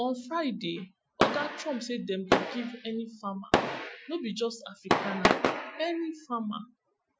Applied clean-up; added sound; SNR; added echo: classical method Wiener filter.